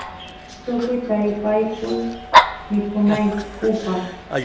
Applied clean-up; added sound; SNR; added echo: none; Dog; 1 dB; reverberation time 0.8 s.